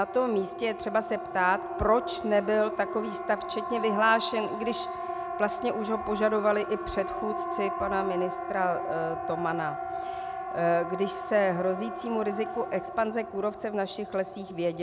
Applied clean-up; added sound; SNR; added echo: none; Siren; 6 dB; none.